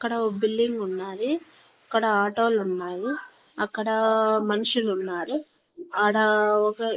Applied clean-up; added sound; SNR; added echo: neural mask model Resemble Enhance denoiser.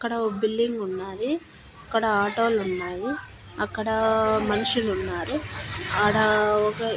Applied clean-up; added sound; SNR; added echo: none; Bowed string instrument; 13 dB; none.